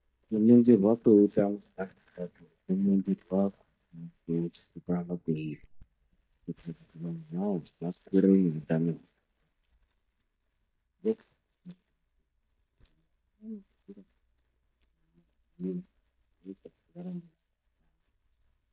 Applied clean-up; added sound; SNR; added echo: neural mask model DeepFilterNet 3.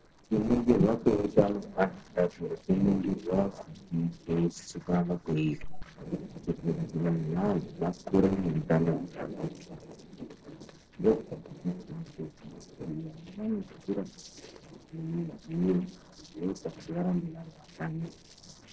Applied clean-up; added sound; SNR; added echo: neural separator model SepFormer DNS4.